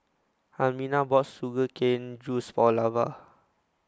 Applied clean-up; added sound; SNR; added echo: none; none; none; none.